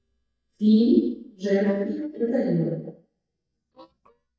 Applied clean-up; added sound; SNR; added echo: neural mask model DeepFilterNet 3.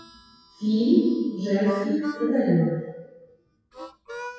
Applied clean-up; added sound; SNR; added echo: classical method WPE with log-MMSE.